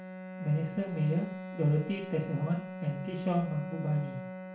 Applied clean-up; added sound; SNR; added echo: none; Bowed string instrument; 8 dB; reverberation time 0.4 s.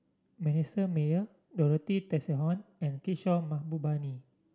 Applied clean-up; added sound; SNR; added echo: none; none; none; none.